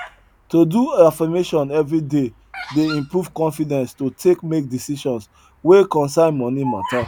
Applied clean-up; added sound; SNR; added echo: none; Bird vocalization, bird call, bird song; 18 dB; none.